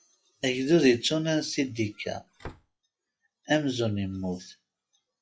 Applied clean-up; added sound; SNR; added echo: classical method log-MMSE.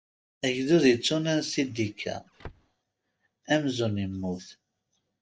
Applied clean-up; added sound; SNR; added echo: neural mask model DeepFilterNet 3.